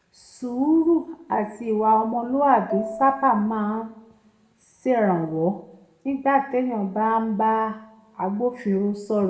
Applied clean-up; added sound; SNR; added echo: none; Marimba, xylophone; 15 dB; reverberation time 0.8 s.